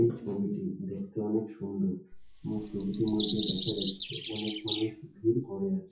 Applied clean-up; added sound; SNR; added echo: classical method WPE with log-MMSE.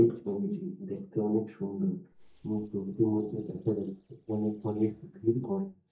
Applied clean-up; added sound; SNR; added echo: neural mask model DeepFilterNet 3.